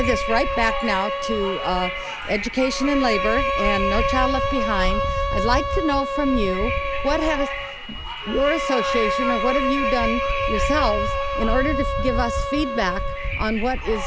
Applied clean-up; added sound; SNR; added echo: none; Wind + Bowed string instrument; -1 dB; none.